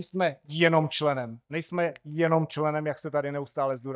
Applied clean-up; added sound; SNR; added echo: neural mask model DeepFilterNet 3.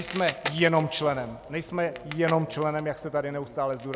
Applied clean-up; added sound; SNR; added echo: none; Crackle; 14 dB; none.